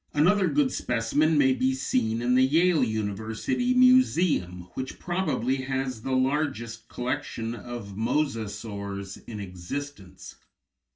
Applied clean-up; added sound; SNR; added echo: none; none; none; reverberation time 0.2 s.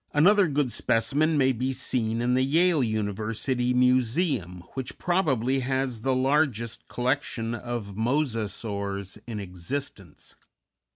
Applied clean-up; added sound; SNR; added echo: none; none; none; none.